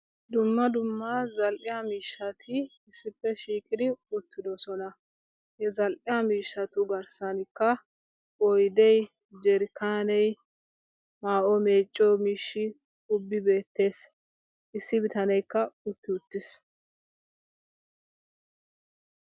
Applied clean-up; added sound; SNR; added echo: none; none; none; none.